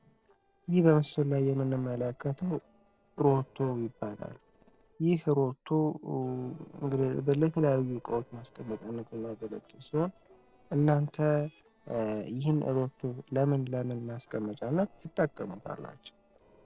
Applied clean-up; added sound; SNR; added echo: neural separator model SepFormer DNS4.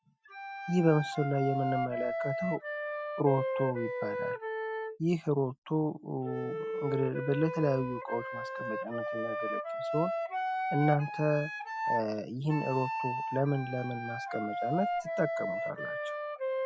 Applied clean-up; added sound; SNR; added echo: classical method Wiener filter.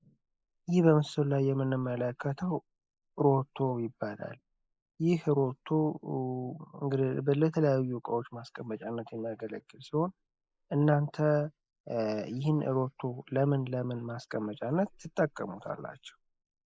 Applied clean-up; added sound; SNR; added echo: neural mask model Resemble Enhance denoiser.